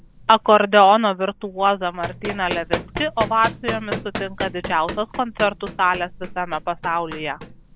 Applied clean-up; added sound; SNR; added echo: none; Run; 12 dB; none.